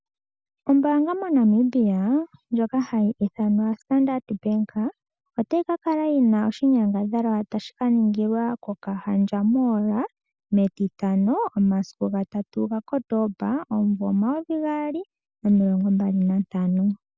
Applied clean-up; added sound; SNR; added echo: none; none; none; none.